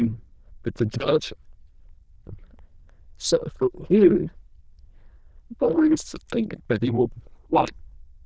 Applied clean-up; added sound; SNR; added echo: neural diffusion model UNIVERSE++.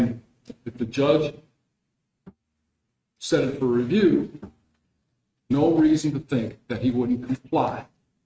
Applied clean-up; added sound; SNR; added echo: neural mask model RNNoise.